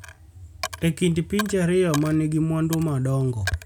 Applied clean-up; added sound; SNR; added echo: none; Coin (dropping); 14 dB; none.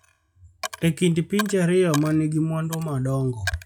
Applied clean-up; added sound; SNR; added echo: classical method log-MMSE.